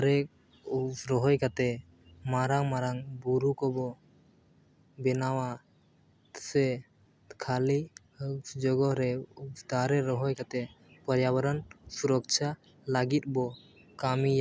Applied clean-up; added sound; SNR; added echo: none; none; none; none.